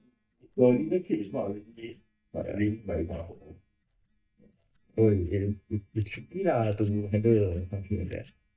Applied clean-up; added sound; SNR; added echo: neural mask model DeepFilterNet 3.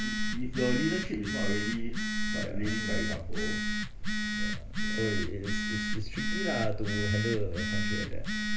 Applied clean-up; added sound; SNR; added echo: none; Telephone; -4 dB; reverberation time 2.8 s.